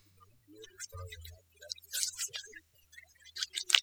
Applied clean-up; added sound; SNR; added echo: classical method spectral subtraction.